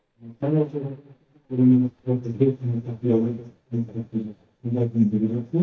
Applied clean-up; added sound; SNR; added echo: neural mask model DeepFilterNet 3.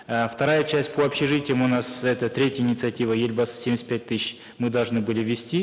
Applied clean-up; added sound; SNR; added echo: none; none; none; none.